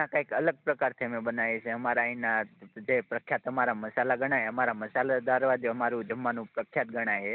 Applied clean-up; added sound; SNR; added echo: none; none; none; none.